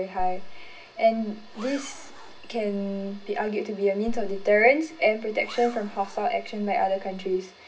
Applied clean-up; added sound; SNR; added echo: none; Zipper (clothing); 10 dB; reverberation time 0.4 s.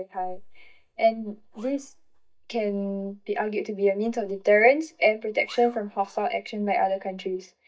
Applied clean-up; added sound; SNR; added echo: neural mask model DeepFilterNet 3.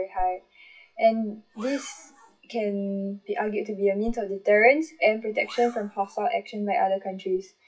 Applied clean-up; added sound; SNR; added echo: classical method WPE with log-MMSE.